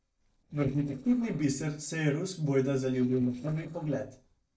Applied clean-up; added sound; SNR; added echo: neural separator model SepFormer DNS4.